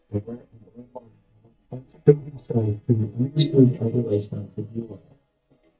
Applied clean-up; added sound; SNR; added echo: neural mask model DeepFilterNet 3.